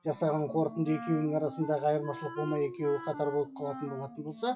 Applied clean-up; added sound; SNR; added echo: classical method WPE with log-MMSE.